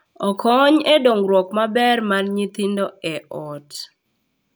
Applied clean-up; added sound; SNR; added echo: none; none; none; none.